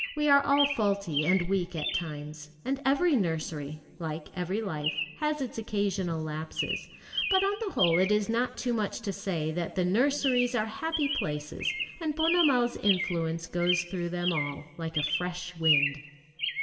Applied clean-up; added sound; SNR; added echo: none; Chirp, tweet; 6 dB; reverberation time 2.1 s.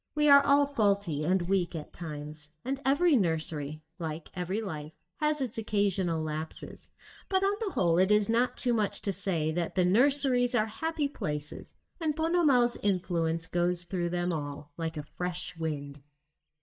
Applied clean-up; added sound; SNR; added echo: neural mask model DeepFilterNet 3.